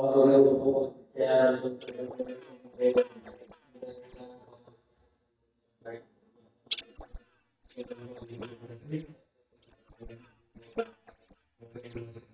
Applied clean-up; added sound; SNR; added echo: neural mask model DeepFilterNet 3.